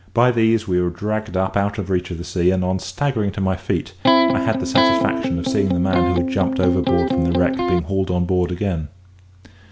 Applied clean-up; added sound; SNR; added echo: none; Electric guitar; -2 dB; none.